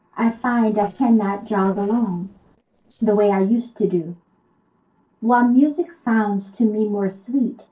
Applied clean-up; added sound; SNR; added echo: neural separator model SepFormer DNS4.